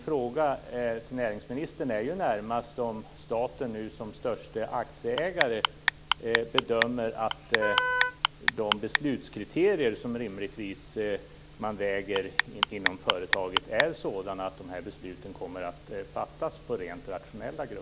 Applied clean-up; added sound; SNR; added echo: none; Clock + Wind instrument, woodwind instrument; -2 dB; none.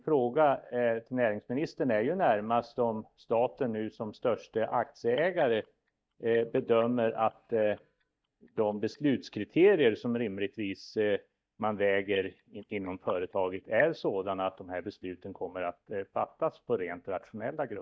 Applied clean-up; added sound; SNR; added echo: neural mask model DeepFilterNet 3.